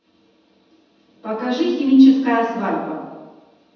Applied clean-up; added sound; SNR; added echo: none; none; none; reverberation time 1.1 s.